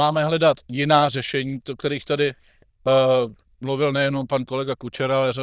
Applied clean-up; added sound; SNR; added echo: neural diffusion model UNIVERSE++.